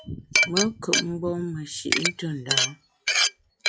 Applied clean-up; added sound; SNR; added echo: classical method log-MMSE.